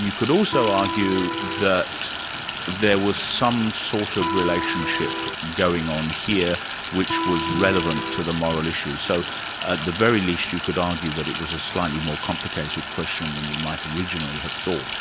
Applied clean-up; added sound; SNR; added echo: none; Sink (filling or washing) + Electric guitar; 5 dB; none.